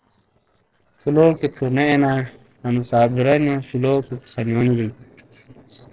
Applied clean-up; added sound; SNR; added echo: neural separator model SepFormer DNS4.